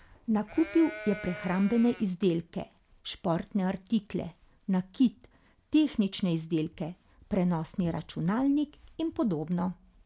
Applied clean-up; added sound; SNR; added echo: none; Livestock, farm animals, working animals; 13 dB; none.